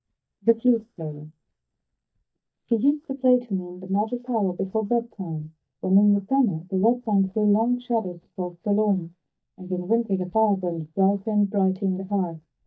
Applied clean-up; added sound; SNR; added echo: neural mask model DeepFilterNet 3.